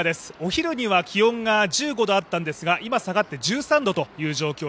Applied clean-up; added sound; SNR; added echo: none; none; none; none.